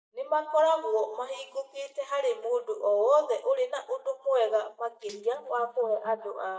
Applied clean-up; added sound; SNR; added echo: neural mask model DeepFilterNet 3.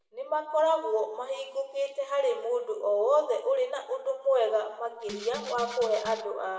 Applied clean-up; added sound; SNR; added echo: none; Rattle (instrument); 14 dB; reverberation time 0.9 s.